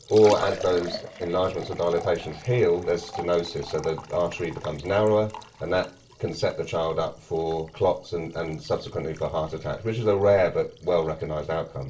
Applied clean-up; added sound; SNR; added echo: none; Liquid; 16 dB; reverberation time 0.2 s.